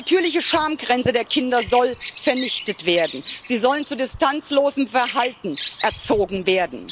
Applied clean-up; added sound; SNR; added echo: none; Bird vocalization, bird call, bird song; 15 dB; none.